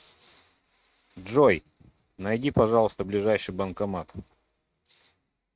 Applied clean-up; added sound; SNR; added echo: neural mask model RNNoise.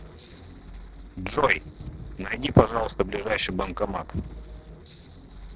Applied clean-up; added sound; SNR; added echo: neural separator model SepFormer DNS4.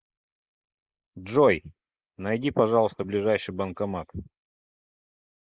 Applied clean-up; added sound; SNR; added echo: neural mask model Resemble Enhance denoiser.